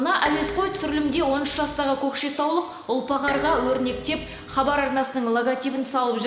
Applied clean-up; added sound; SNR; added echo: none; Dishes, pots, and pans; 13 dB; reverberation time 2.0 s.